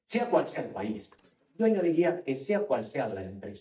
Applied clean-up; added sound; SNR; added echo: neural mask model DeepFilterNet 3.